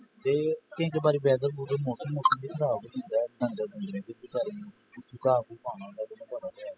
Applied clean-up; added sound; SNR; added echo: classical method spectral subtraction.